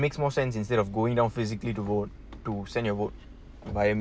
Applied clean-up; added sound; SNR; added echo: none; none; none; none.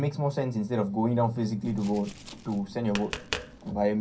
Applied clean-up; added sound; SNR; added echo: none; Tap; 12 dB; reverberation time 0.3 s.